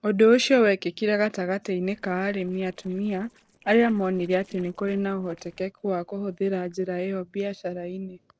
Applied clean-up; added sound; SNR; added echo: neural separator model SepFormer DNS4.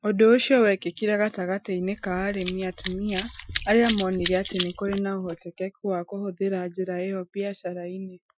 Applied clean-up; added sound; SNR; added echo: classical method Wiener filter.